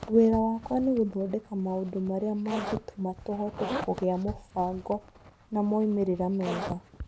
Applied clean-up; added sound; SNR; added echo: none; Zipper (clothing); 11 dB; none.